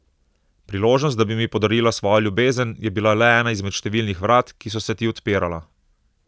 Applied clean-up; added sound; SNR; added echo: none; none; none; none.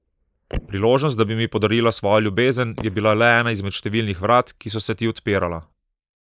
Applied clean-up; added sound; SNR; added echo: neural mask model Resemble Enhance denoiser.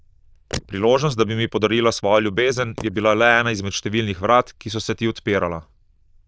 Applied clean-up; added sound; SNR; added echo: neural diffusion model UNIVERSE++.